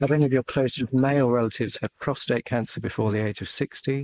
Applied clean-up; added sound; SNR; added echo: neural mask model Resemble Enhance denoiser.